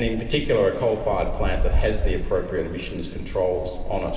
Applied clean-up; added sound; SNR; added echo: none; none; none; reverberation time 2.5 s.